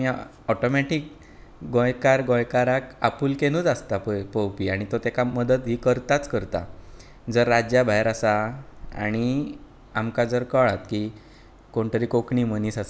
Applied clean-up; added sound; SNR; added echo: none; none; none; none.